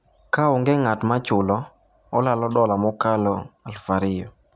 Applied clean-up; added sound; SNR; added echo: none; none; none; none.